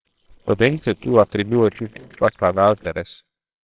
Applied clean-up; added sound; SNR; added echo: neural separator model SepFormer WHAMR!.